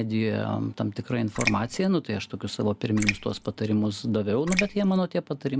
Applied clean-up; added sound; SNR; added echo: none; Raindrop; 6 dB; none.